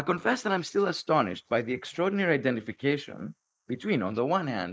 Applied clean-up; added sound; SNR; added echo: neural mask model Resemble Enhance denoiser.